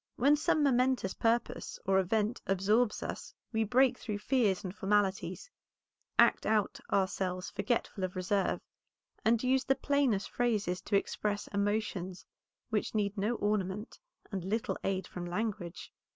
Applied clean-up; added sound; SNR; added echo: none; none; none; none.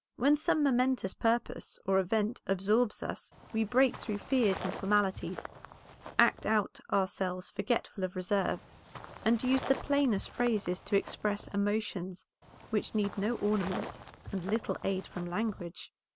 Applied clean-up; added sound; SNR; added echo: none; Walk, footsteps; 13 dB; none.